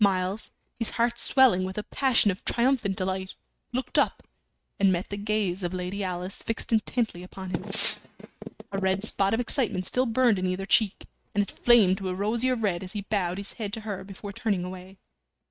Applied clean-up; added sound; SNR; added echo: neural mask model RNNoise.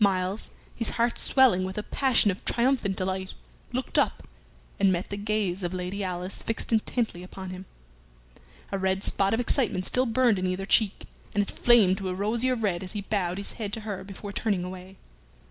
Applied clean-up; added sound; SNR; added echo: none; none; none; none.